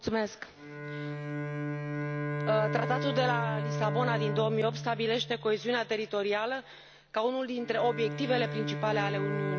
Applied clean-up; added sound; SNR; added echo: none; Bowed string instrument; 4 dB; none.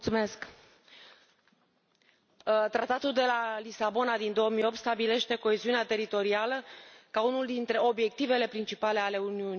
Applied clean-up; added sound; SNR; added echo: none; none; none; none.